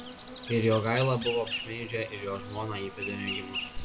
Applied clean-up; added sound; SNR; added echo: none; Insect; 7 dB; none.